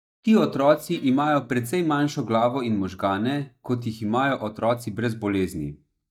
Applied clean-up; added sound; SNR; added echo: neural mask model DeepFilterNet 3.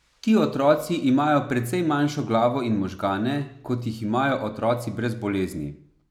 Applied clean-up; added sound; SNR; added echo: none; none; none; none.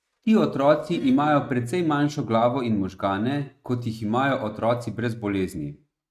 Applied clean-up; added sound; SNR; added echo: neural mask model RNNoise.